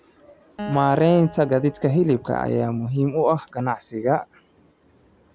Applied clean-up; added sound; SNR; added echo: none; Acoustic guitar; 18 dB; none.